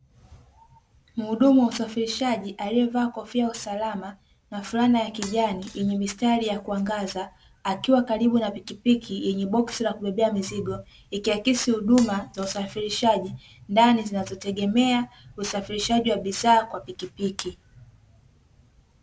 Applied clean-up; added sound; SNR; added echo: none; Shatter; 19 dB; none.